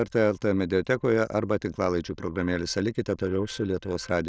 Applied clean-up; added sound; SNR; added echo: neural diffusion model UNIVERSE++.